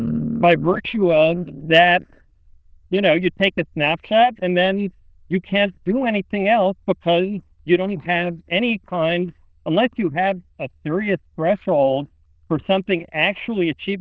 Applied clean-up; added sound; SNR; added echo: neural diffusion model UNIVERSE++.